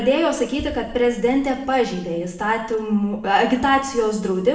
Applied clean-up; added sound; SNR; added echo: none; none; none; reverberation time 0.8 s.